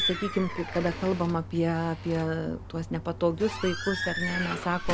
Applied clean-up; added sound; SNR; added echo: none; Squeak / Slam / Alarm / Wood; 6 dB; none.